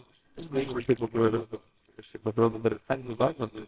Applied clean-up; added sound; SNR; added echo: neural separator model SepFormer WHAMR!.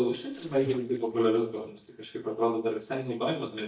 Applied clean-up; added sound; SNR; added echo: neural mask model DeepFilterNet 3.